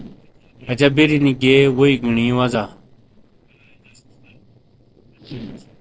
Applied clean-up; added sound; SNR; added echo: neural separator model SepFormer DNS4.